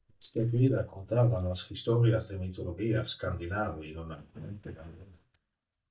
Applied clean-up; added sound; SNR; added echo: neural mask model DeepFilterNet 3.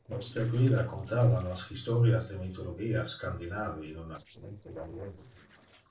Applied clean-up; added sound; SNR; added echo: neural separator model SepFormer DNS4.